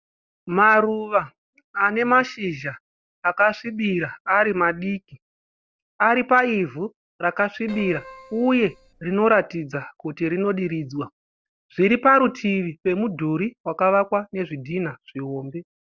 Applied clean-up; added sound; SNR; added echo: neural separator model SepFormer DNS4.